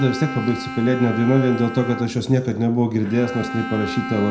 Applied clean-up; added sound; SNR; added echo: none; Bowed string instrument; 11 dB; reverberation time 0.4 s.